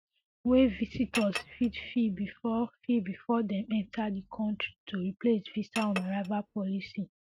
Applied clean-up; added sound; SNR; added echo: neural mask model RNNoise.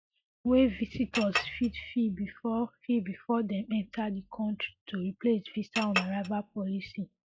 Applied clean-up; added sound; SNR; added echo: classical method log-MMSE.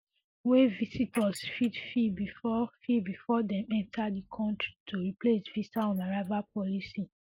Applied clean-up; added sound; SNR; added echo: neural mask model Resemble Enhance denoiser.